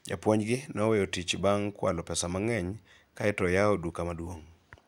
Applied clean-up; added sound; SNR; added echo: none; none; none; none.